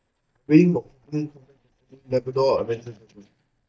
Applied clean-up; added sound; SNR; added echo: neural mask model DeepFilterNet 3.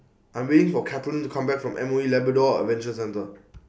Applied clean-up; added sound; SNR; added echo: none; none; none; none.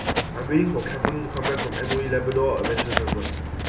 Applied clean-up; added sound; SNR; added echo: none; Writing; 1 dB; reverberation time 2.4 s.